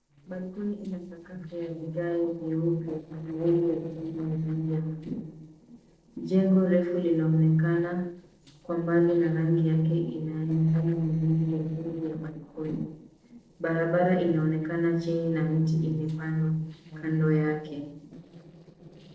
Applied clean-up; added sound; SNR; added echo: neural separator model SepFormer DNS4.